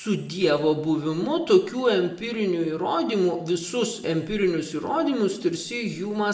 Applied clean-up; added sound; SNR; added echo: none; none; none; reverberation time 0.7 s.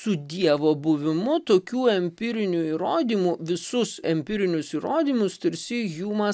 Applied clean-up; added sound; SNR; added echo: none; none; none; none.